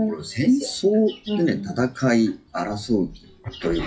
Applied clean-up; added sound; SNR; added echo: classical method WPE with log-MMSE.